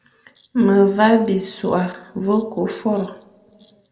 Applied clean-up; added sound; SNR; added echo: none; none; none; reverberation time 1.0 s.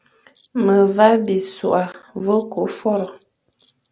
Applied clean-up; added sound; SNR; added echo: none; none; none; none.